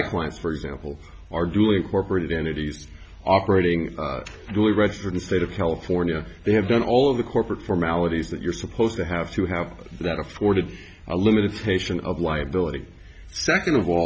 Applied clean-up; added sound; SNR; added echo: none; none; none; none.